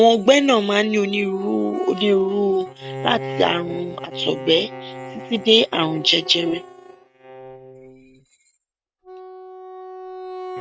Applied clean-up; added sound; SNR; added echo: neural mask model RNNoise.